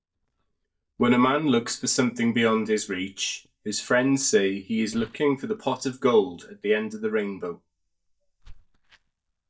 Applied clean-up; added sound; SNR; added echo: neural mask model DeepFilterNet 3.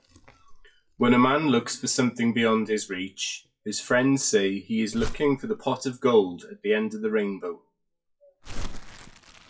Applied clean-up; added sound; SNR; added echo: classical method WPE with log-MMSE.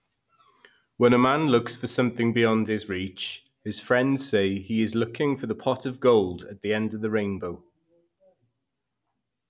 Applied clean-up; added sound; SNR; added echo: none; none; none; none.